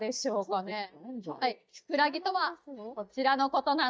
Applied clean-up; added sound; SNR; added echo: neural mask model DeepFilterNet 3.